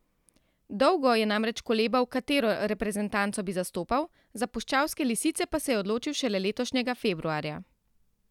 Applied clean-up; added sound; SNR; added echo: none; none; none; none.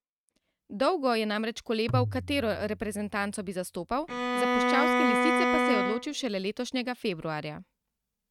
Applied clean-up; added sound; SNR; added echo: neural mask model RNNoise.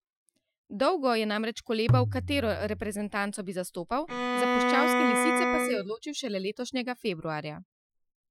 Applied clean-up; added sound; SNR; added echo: classical method Wiener filter.